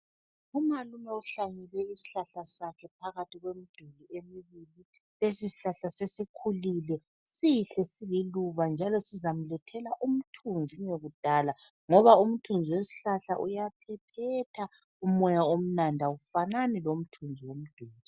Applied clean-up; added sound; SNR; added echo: none; none; none; none.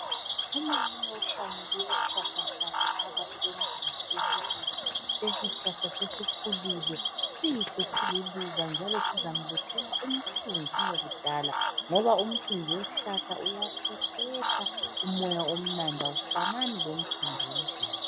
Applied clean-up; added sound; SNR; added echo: none; Cricket / Frog; -5 dB; none.